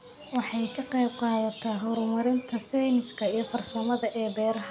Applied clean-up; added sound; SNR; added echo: none; none; none; none.